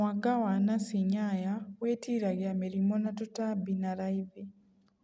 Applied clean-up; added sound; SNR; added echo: none; none; none; none.